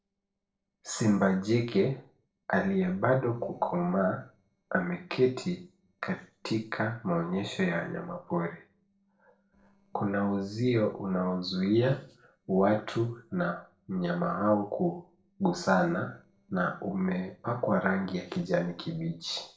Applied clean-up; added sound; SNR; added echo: neural separator model SepFormer DNS4.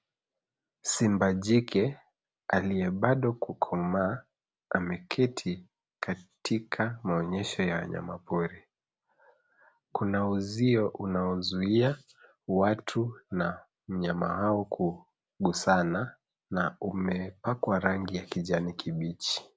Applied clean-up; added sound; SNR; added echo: none; none; none; none.